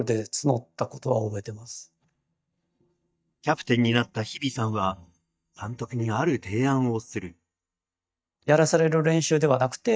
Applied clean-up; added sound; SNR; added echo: neural mask model DeepFilterNet 3.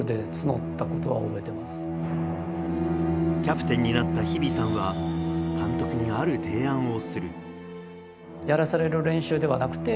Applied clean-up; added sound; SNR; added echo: none; Bowed string instrument; 1 dB; none.